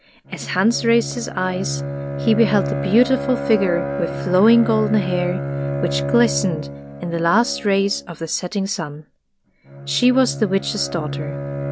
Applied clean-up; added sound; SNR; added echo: none; Bowed string instrument; 7 dB; none.